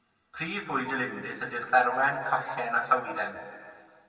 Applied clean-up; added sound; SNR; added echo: none; none; none; reverberation time 1.9 s.